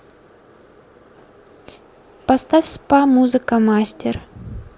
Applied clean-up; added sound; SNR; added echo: none; none; none; none.